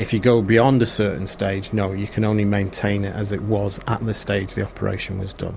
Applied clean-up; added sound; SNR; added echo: none; Train; 19 dB; none.